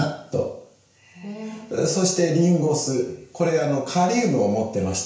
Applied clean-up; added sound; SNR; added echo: none; none; none; reverberation time 0.5 s.